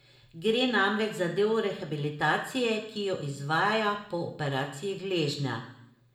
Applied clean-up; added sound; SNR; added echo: none; none; none; reverberation time 0.7 s.